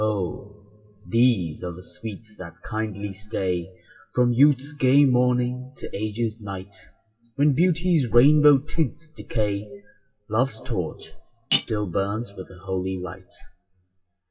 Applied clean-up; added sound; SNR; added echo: classical method WPE with log-MMSE.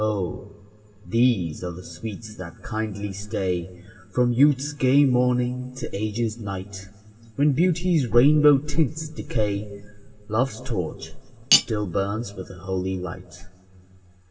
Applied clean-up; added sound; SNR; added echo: none; Cutlery, silverware; 5 dB; reverberation time 2.8 s.